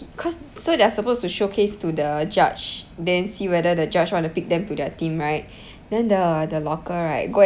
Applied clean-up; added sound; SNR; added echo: none; none; none; none.